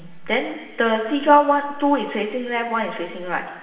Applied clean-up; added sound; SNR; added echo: none; none; none; reverberation time 1.3 s.